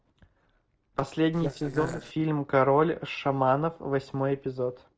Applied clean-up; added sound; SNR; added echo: neural separator model SepFormer DNS4.